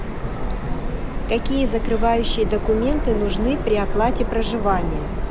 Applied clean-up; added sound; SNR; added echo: none; Subway, metro, underground; 0 dB; none.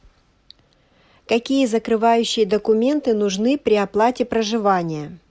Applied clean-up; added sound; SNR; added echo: none; none; none; none.